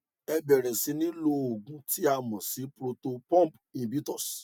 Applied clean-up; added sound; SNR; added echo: none; none; none; none.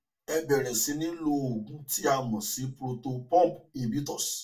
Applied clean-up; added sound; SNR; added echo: none; none; none; reverberation time 0.2 s.